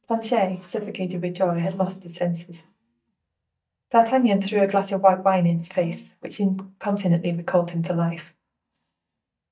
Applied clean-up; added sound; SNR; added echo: neural mask model DeepFilterNet 3.